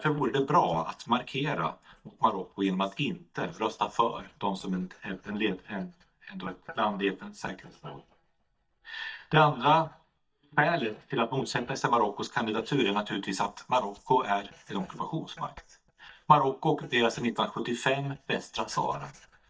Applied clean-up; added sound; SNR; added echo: neural mask model DeepFilterNet 3.